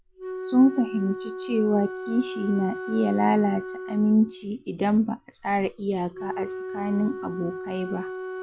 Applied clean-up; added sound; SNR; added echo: none; Wind instrument, woodwind instrument; 10 dB; none.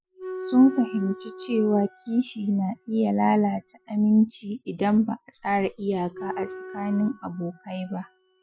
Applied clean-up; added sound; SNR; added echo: classical method spectral subtraction.